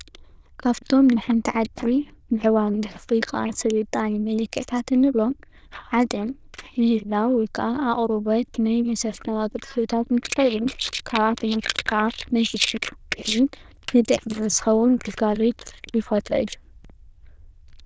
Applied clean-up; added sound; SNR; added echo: neural diffusion model UNIVERSE++.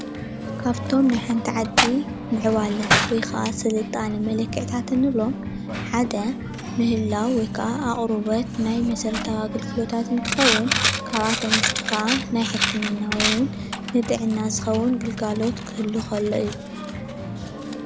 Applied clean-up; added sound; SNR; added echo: none; Coin (dropping); 2 dB; none.